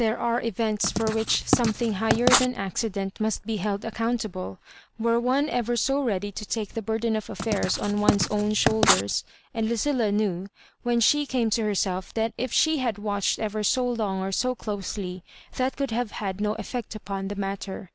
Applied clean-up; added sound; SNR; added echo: none; Writing; 0 dB; none.